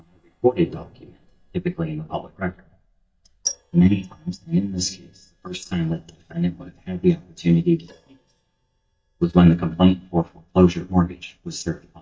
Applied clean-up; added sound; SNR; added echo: neural mask model DeepFilterNet 3.